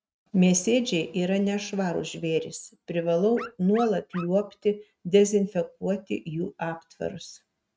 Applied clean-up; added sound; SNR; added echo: neural mask model RNNoise.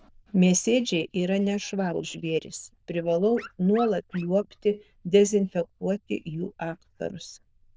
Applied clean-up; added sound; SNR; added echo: neural diffusion model UNIVERSE++.